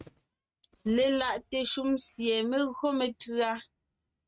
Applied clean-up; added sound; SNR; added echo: neural mask model RNNoise.